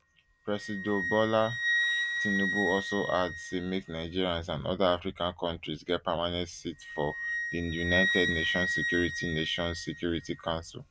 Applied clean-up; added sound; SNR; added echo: none; Wind instrument, woodwind instrument; 3 dB; none.